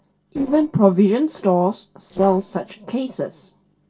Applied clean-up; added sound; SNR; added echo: neural separator model SepFormer DNS4.